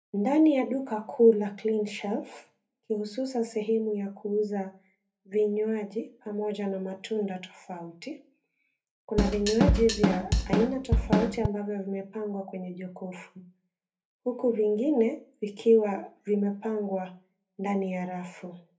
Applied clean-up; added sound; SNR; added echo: none; Drum kit; -4 dB; reverberation time 0.3 s.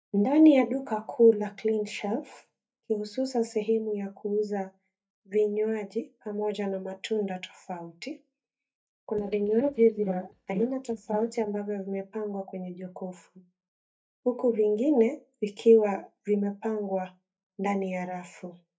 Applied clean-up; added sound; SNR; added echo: neural mask model DeepFilterNet 3.